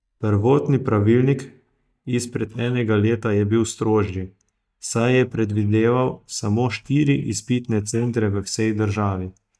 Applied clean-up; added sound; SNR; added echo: neural mask model DeepFilterNet 3.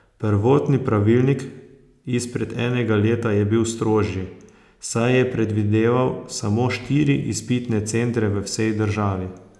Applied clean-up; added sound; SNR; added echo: none; none; none; none.